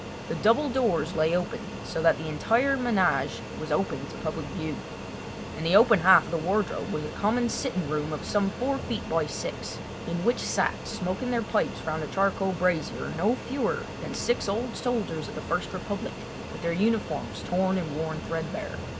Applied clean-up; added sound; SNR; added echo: none; Fixed-wing aircraft, airplane; 9 dB; none.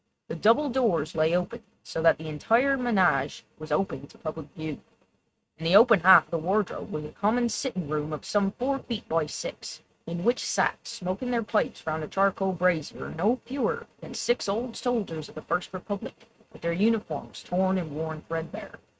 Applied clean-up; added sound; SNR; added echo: neural mask model RNNoise.